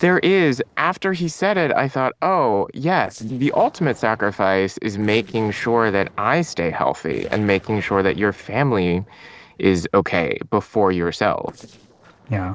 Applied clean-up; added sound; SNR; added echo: neural separator model SepFormer DNS4.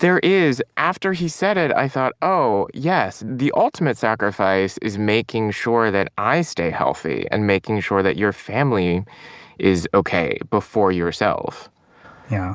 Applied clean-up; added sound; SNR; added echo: none; none; none; none.